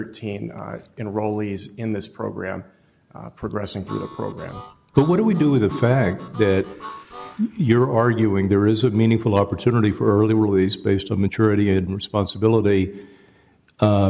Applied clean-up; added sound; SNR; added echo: none; Harmonica; 19 dB; none.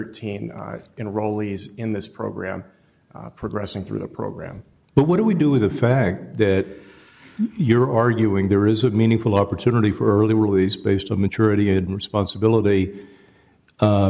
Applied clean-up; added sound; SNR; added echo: none; none; none; none.